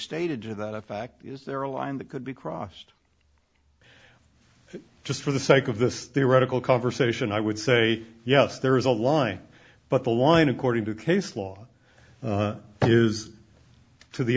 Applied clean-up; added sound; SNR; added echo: none; none; none; none.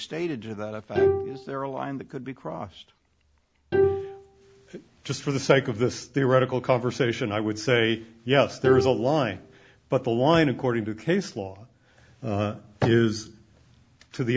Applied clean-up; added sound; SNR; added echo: none; Bowed string instrument; 4 dB; none.